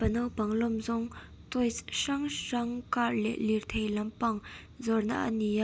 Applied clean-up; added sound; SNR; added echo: none; none; none; none.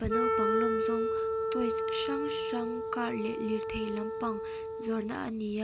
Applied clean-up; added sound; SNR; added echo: none; Wind instrument, woodwind instrument; -3 dB; none.